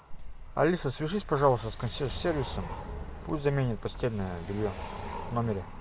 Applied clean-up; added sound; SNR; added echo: none; none; none; none.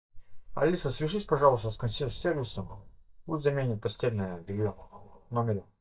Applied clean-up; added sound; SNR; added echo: neural mask model DeepFilterNet 3.